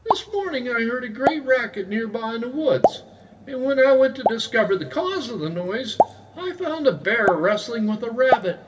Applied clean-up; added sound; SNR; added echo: none; Explosion; 5 dB; reverberation time 1.5 s.